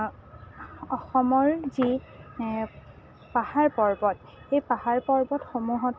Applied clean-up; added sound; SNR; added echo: none; none; none; none.